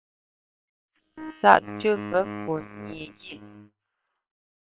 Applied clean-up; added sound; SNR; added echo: neural separator model SepFormer WHAM!.